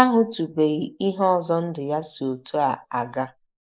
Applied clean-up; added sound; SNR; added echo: neural mask model Resemble Enhance denoiser.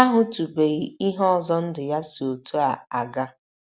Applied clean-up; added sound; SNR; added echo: none; none; none; none.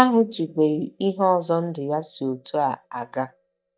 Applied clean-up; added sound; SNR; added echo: neural mask model DeepFilterNet 3.